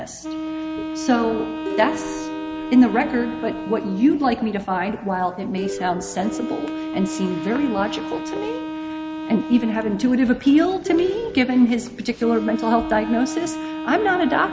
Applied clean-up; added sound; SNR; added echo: none; Plucked string instrument + Wind instrument, woodwind instrument; 8 dB; none.